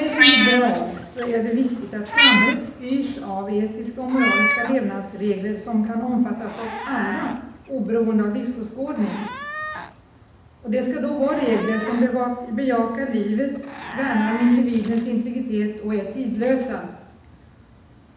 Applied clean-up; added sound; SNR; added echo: none; Meow; 4 dB; reverberation time 0.8 s.